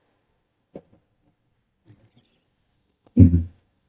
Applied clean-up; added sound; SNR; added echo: neural mask model DeepFilterNet 3.